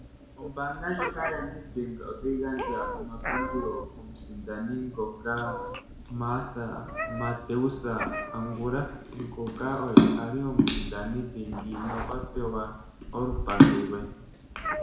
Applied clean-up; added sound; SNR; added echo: none; Meow; 9 dB; reverberation time 0.6 s.